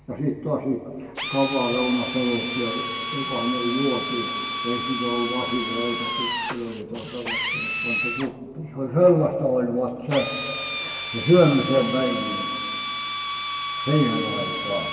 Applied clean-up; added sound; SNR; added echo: none; Drill; 5 dB; reverberation time 1.7 s.